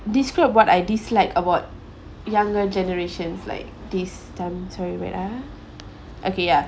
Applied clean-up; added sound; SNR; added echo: none; none; none; none.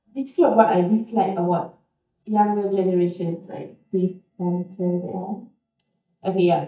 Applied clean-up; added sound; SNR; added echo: neural mask model DeepFilterNet 3.